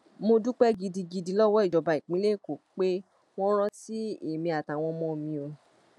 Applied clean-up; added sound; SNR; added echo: none; none; none; none.